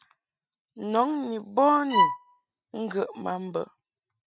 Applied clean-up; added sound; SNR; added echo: neural mask model RNNoise.